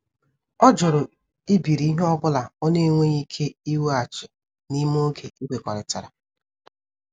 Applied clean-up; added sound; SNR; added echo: none; none; none; none.